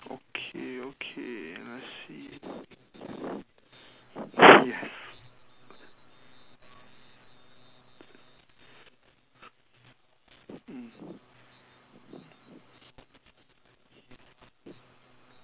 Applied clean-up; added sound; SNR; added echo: none; none; none; none.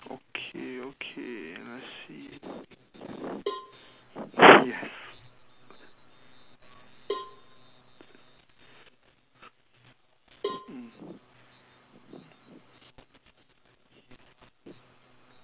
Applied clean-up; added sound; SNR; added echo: none; Cowbell; 12 dB; none.